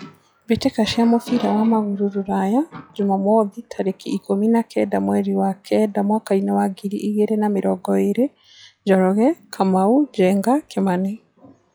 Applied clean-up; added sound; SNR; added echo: classical method log-MMSE.